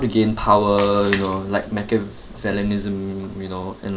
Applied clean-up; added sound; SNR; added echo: none; Splash, splatter; 10 dB; none.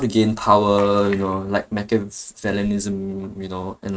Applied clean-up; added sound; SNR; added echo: neural mask model RNNoise.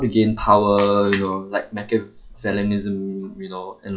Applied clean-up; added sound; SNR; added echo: classical method log-MMSE.